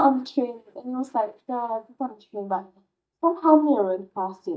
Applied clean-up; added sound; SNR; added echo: neural mask model DeepFilterNet 3.